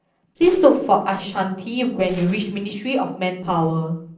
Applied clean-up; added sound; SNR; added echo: neural separator model SepFormer DNS4.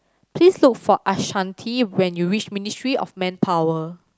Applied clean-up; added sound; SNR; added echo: none; none; none; none.